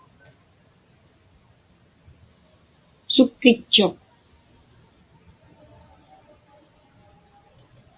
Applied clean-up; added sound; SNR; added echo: none; none; none; none.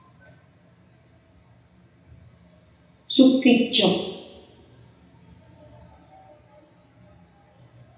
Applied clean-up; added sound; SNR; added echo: none; none; none; reverberation time 0.9 s.